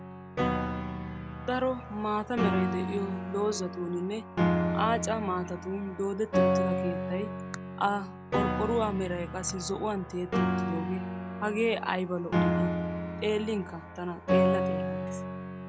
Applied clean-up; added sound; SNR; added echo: none; Piano; -2 dB; none.